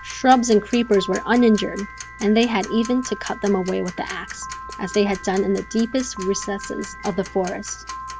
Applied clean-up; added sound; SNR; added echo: none; Tick-tock + Piano; 14 dB; none.